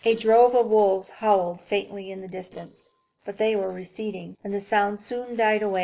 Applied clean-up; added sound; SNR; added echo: neural separator model SepFormer DNS4.